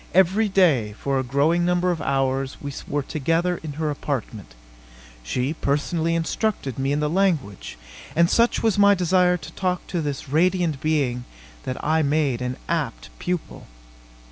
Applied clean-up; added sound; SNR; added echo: none; none; none; none.